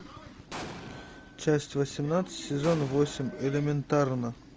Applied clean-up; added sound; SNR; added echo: none; Explosion; 14 dB; none.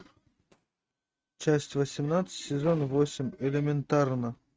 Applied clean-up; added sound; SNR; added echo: neural mask model RNNoise.